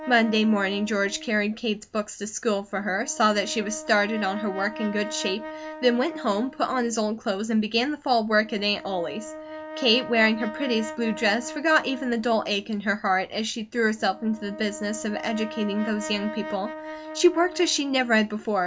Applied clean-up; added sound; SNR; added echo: none; Brass instrument; 13 dB; none.